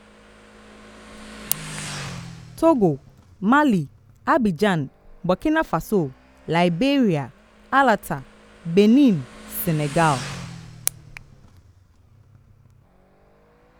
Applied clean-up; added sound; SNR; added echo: none; Motorcycle; 18 dB; none.